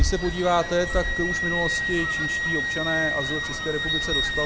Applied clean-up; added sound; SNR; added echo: none; Wind instrument, woodwind instrument + Fowl; -2 dB; none.